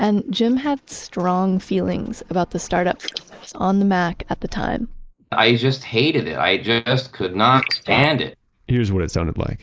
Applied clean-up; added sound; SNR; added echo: neural mask model Resemble Enhance denoiser.